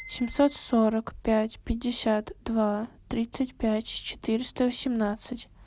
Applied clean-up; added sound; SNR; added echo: none; Bicycle bell; 19 dB; none.